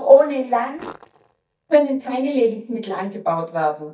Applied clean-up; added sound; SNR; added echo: neural mask model DeepFilterNet 3.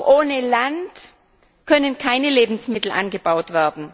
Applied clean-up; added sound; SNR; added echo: none; none; none; none.